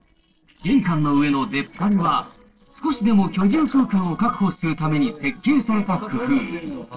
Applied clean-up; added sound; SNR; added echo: neural separator model SepFormer DNS4.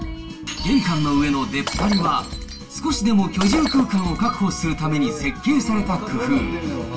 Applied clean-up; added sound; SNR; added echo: none; Shatter; 10 dB; reverberation time 0.2 s.